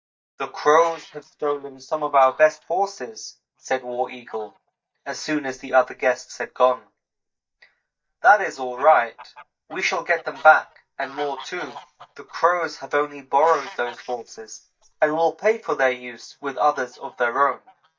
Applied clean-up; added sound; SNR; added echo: neural mask model DeepFilterNet 3.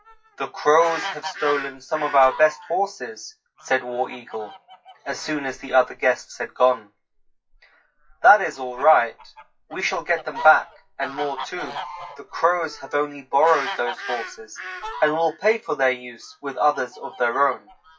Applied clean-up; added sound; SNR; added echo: classical method WPE with log-MMSE.